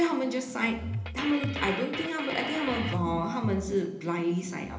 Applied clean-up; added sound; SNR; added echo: none; Drum kit; 6 dB; reverberation time 1.0 s.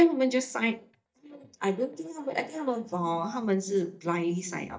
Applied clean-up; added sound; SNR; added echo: neural mask model DeepFilterNet 3.